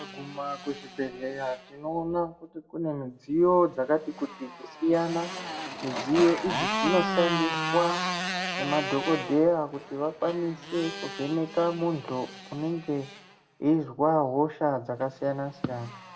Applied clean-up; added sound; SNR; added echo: none; Motorcycle; 7 dB; reverberation time 0.4 s.